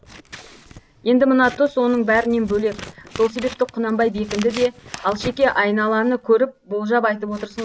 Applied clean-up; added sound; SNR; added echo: none; Scissors; 18 dB; none.